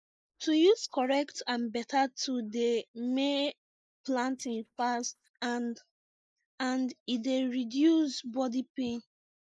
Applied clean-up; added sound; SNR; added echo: neural mask model Resemble Enhance denoiser.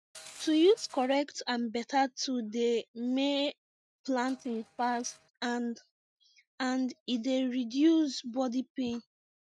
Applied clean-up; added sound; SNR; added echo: neural mask model RNNoise.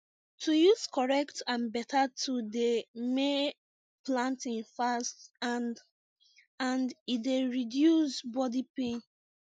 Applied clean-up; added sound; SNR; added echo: none; none; none; none.